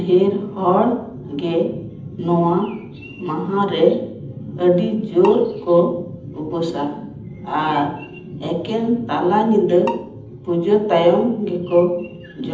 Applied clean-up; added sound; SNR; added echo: none; Bowed string instrument; 17 dB; reverberation time 0.8 s.